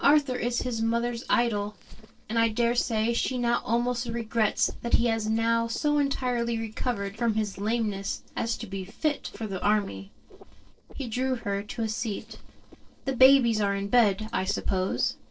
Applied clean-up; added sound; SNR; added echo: neural separator model SepFormer DNS4.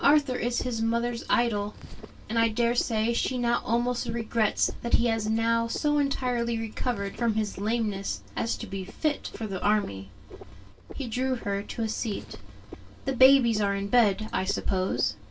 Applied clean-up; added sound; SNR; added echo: none; Frog; 20 dB; reverberation time 0.1 s.